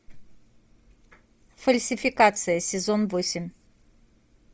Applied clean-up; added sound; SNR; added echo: none; none; none; none.